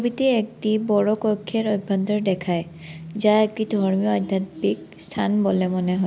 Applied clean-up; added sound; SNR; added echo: none; none; none; none.